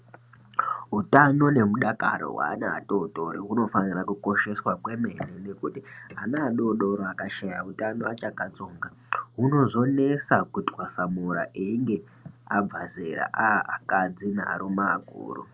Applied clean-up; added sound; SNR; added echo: none; none; none; none.